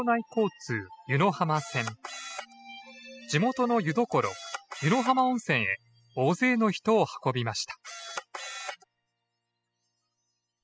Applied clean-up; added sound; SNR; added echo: classical method spectral subtraction.